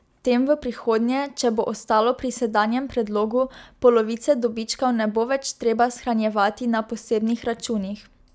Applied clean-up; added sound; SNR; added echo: none; none; none; none.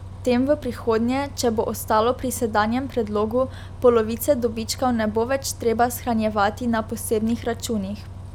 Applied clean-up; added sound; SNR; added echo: none; Bus; 13 dB; none.